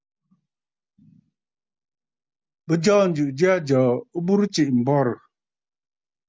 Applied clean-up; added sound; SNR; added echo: none; none; none; none.